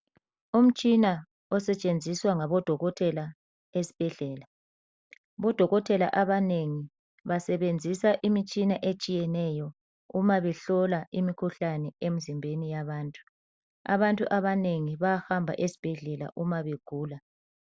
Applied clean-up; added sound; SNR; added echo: none; none; none; none.